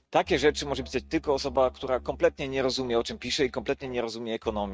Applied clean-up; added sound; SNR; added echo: neural mask model RNNoise.